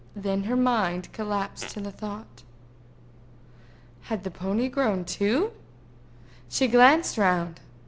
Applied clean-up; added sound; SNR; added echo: none; Fart; 17 dB; none.